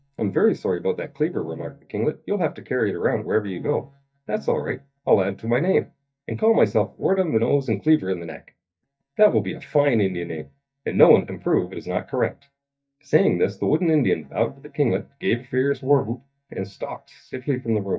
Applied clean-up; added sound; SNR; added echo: neural mask model DeepFilterNet 3.